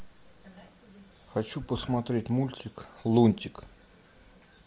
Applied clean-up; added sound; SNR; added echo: none; none; none; none.